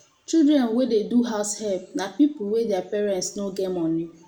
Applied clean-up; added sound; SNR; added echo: none; none; none; reverberation time 0.4 s.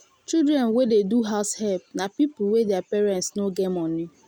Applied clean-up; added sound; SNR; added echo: none; none; none; none.